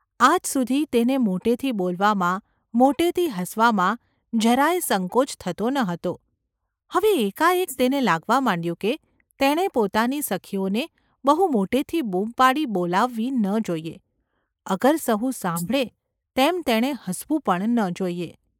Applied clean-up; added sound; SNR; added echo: neural mask model Resemble Enhance denoiser.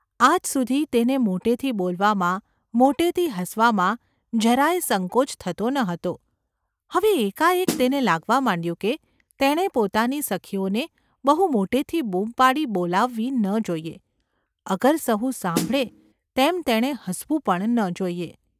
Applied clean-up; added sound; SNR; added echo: none; Snare drum; 7 dB; none.